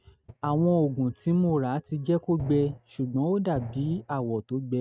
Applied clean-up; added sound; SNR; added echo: neural mask model RNNoise.